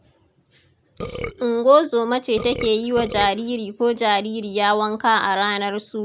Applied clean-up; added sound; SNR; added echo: none; Burping, eructation; 10 dB; none.